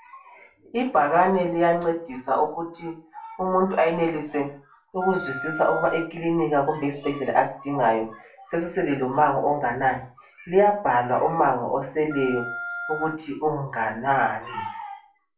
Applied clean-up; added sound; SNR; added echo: none; Wind instrument, woodwind instrument; 11 dB; reverberation time 0.3 s.